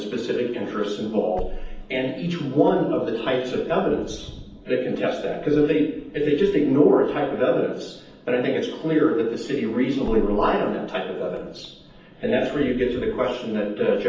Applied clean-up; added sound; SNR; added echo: none; Wind / Car; 16 dB; reverberation time 0.8 s.